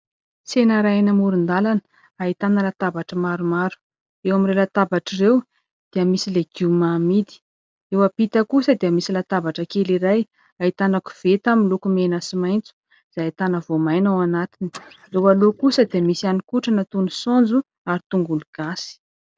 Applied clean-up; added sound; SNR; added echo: neural mask model Resemble Enhance denoiser.